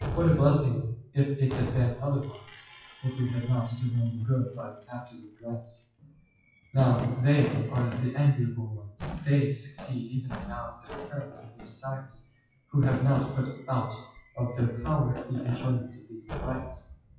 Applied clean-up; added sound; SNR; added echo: classical method WPE with log-MMSE.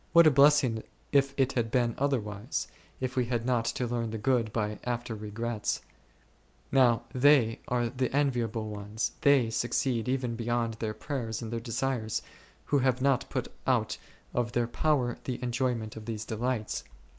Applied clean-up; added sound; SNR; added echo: none; none; none; none.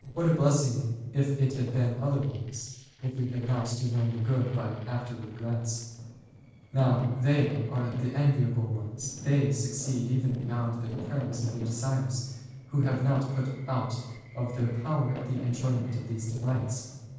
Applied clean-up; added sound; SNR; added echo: neural separator model SepFormer DNS4.